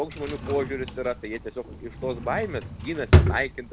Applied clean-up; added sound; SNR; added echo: none; Drawer open or close; -4 dB; none.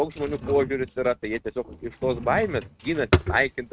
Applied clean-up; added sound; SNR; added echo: neural mask model RNNoise.